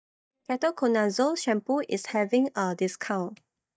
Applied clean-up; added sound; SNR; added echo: neural mask model DeepFilterNet 3.